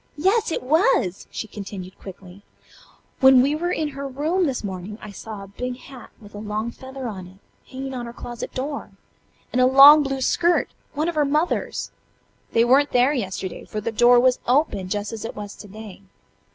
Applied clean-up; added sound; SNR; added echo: none; none; none; none.